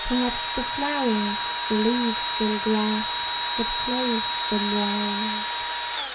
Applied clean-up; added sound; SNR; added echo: none; Engine / Drill; -1 dB; reverberation time 0.2 s.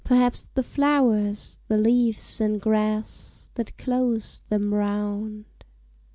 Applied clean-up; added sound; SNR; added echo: none; none; none; none.